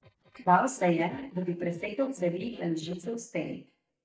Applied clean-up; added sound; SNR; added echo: neural mask model DeepFilterNet 3.